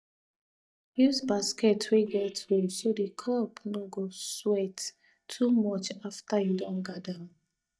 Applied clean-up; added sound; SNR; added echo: neural mask model DeepFilterNet 3.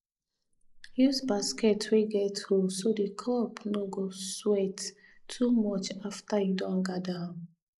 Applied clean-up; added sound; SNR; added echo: neural mask model Resemble Enhance denoiser.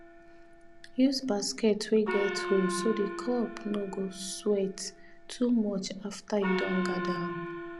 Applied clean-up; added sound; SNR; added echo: none; Gong; 8 dB; none.